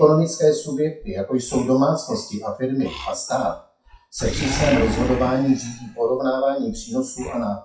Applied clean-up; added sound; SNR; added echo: classical method WPE with log-MMSE.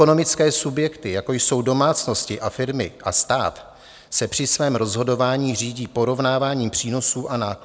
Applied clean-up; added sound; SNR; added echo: none; none; none; none.